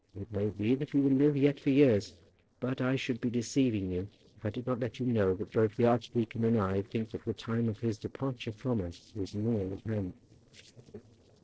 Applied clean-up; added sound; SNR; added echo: neural separator model SepFormer DNS4.